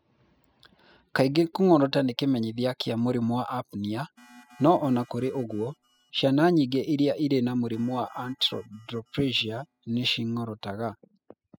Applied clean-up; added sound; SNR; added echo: classical method spectral subtraction.